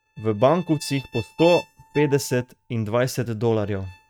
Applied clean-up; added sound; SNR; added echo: neural mask model RNNoise.